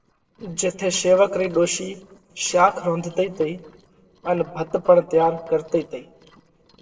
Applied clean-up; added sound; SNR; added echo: neural separator model SepFormer DNS4.